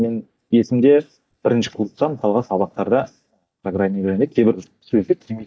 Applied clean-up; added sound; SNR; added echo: neural mask model DeepFilterNet 3.